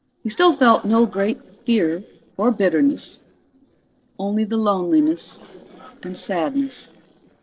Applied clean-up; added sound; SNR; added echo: neural separator model SepFormer DNS4.